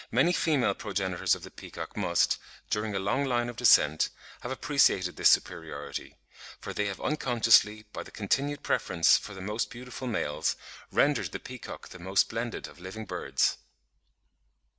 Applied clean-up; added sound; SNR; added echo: none; none; none; none.